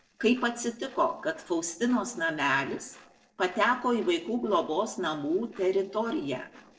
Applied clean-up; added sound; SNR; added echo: neural separator model SepFormer DNS4.